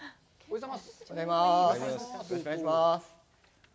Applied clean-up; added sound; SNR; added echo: none; none; none; none.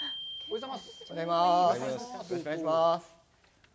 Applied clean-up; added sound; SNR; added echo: none; Glockenspiel; 16 dB; none.